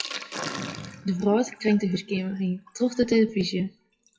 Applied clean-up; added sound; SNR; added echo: classical method WPE with log-MMSE.